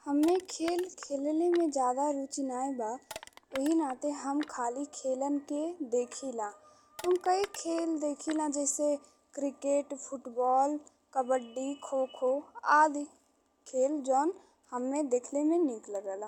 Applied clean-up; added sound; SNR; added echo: none; Crushing; 17 dB; none.